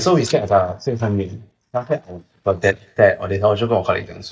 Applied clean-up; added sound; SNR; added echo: neural mask model DeepFilterNet 3.